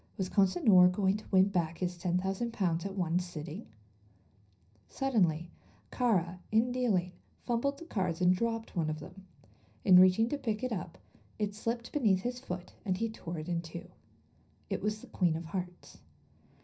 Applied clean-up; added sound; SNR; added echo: none; none; none; reverberation time 0.4 s.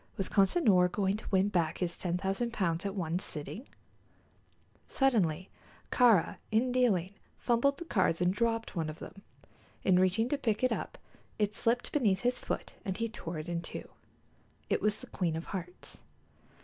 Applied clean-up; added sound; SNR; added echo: none; none; none; none.